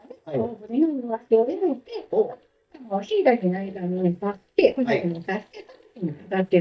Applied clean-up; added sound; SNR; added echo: neural mask model DeepFilterNet 3.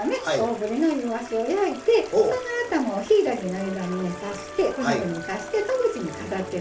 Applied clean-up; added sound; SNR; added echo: none; Stream; 19 dB; reverberation time 0.2 s.